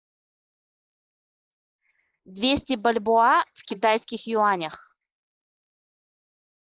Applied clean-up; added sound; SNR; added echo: neural mask model Resemble Enhance denoiser.